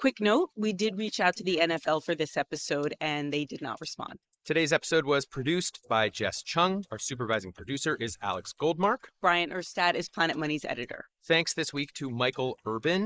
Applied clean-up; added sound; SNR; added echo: neural mask model Resemble Enhance denoiser.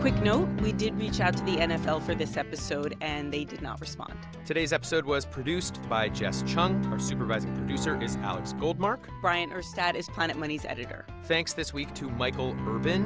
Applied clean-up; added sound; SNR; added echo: none; Bowed string instrument; 4 dB; none.